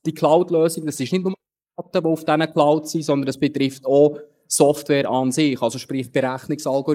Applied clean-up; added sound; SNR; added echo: neural mask model Resemble Enhance denoiser.